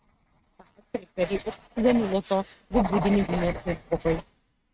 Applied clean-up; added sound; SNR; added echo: neural mask model RNNoise.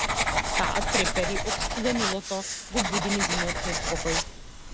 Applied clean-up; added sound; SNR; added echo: none; Writing; -4 dB; none.